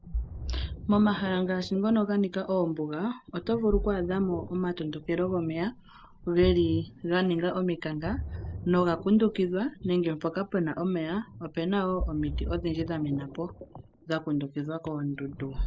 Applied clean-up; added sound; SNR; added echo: none; Ocean; 10 dB; none.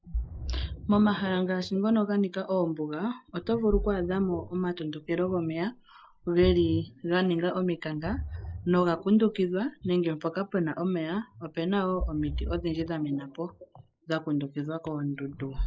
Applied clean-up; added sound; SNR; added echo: classical method log-MMSE.